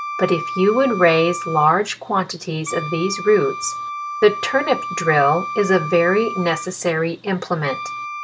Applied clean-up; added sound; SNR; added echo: none; Wind instrument, woodwind instrument; 9 dB; none.